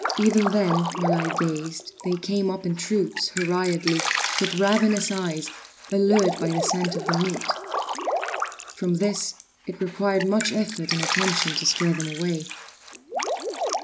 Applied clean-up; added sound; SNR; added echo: none; Drip; 5 dB; none.